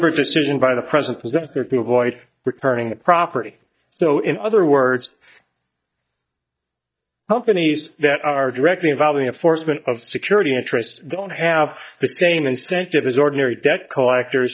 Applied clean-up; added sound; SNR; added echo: neural mask model DeepFilterNet 3.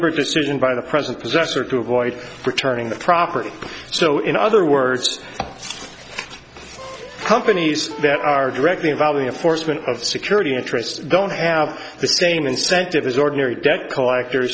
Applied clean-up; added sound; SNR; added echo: none; Electric guitar; 15 dB; none.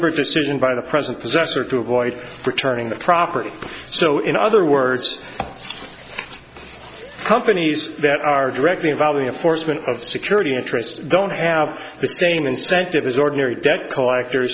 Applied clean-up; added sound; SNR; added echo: none; none; none; none.